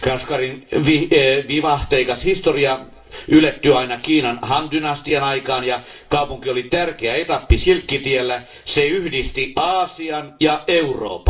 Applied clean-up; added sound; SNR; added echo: none; none; none; reverberation time 0.4 s.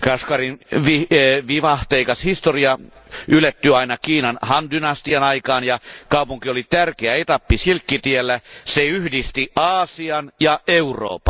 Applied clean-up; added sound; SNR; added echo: none; none; none; none.